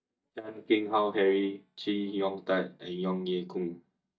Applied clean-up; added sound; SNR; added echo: neural mask model DeepFilterNet 3.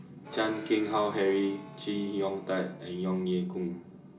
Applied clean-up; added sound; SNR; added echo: none; Harmonica; 19 dB; reverberation time 0.2 s.